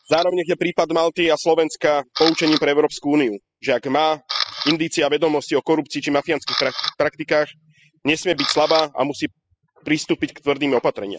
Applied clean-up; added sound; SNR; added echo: classical method spectral subtraction.